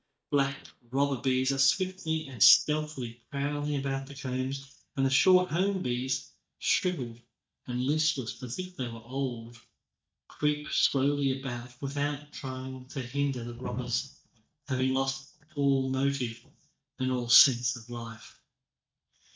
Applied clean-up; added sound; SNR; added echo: neural mask model DeepFilterNet 3.